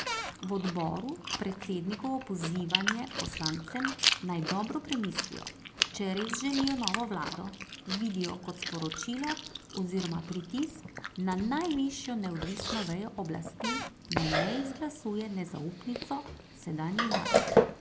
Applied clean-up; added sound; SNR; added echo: none; Chewing, mastication + Cupboard open or close / Door; 1 dB; none.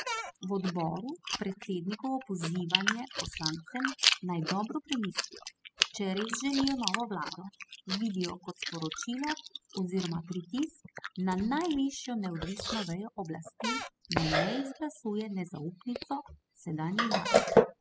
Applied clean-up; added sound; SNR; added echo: classical method spectral subtraction.